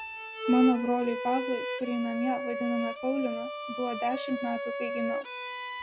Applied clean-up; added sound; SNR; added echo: none; Bowed string instrument; 4 dB; none.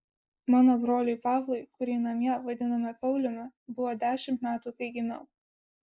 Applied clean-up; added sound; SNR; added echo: neural mask model Resemble Enhance denoiser.